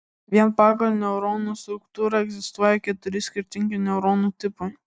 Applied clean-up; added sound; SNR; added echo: none; none; none; none.